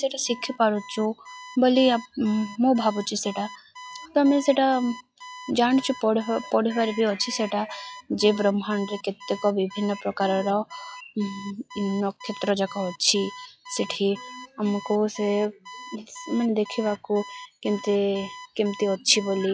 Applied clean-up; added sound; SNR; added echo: classical method log-MMSE.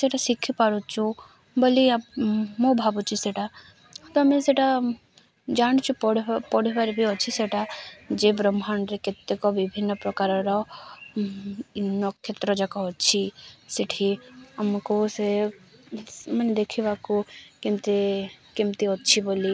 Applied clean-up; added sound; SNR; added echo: none; none; none; none.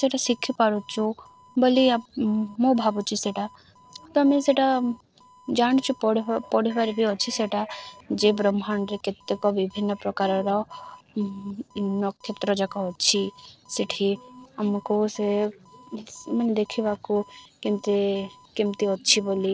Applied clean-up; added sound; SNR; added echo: neural separator model SepFormer DNS4.